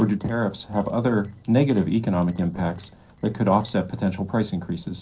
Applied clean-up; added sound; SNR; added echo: neural separator model SepFormer DNS4.